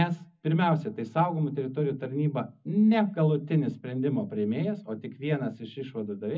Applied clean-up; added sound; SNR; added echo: none; none; none; reverberation time 0.4 s.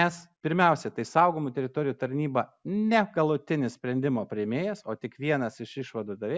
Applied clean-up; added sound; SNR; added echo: none; none; none; none.